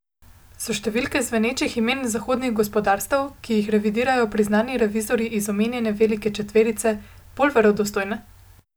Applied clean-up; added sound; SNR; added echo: none; none; none; none.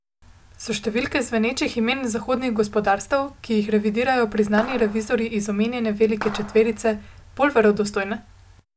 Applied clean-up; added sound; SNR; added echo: none; Clapping; 14 dB; none.